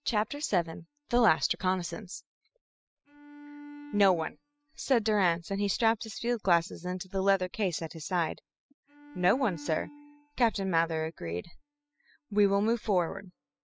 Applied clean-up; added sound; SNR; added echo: classical method spectral subtraction.